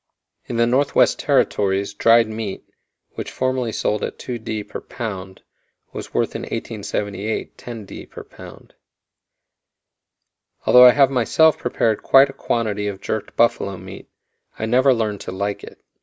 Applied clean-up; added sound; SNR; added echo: none; none; none; none.